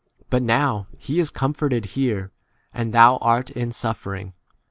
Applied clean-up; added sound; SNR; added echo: none; none; none; none.